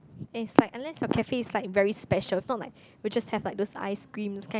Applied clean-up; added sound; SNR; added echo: none; none; none; none.